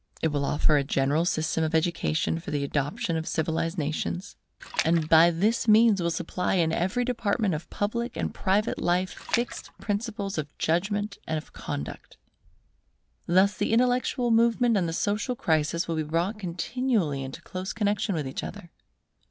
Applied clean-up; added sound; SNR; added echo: none; Splash, splatter; 9 dB; none.